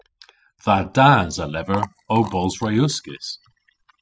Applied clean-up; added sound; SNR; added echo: classical method spectral subtraction.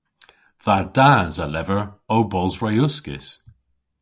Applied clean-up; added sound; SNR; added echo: none; none; none; none.